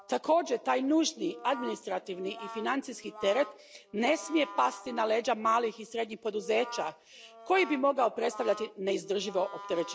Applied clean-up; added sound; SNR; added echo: none; Brass instrument; 16 dB; none.